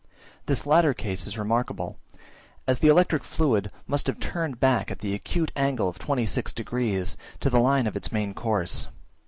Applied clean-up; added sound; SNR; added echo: none; none; none; none.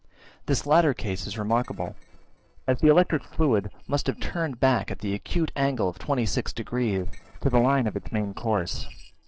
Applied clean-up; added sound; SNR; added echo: neural separator model SepFormer DNS4.